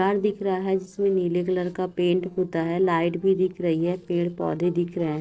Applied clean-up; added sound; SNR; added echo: neural separator model SepFormer DNS4.